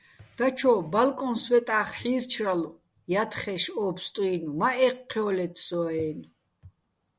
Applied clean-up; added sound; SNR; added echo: none; none; none; none.